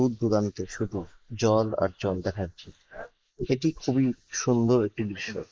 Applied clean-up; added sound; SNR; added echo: neural mask model Resemble Enhance denoiser.